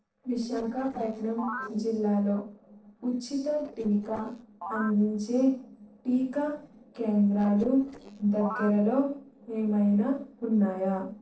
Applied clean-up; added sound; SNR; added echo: neural separator model SepFormer DNS4.